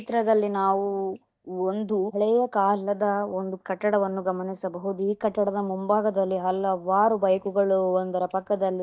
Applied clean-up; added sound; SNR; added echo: neural mask model DeepFilterNet 3.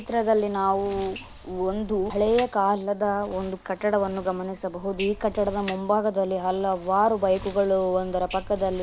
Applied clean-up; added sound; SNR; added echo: none; Wind + Snare drum; 17 dB; none.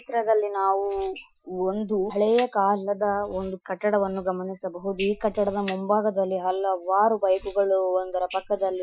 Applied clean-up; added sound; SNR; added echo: classical method Wiener filter.